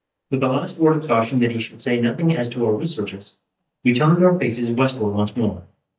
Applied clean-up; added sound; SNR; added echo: neural mask model DeepFilterNet 3.